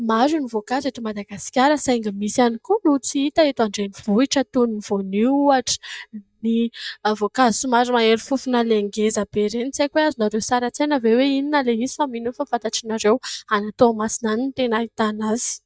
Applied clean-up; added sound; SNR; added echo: neural mask model DeepFilterNet 3.